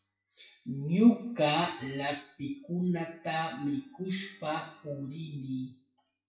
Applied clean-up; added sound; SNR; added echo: classical method WPE with log-MMSE.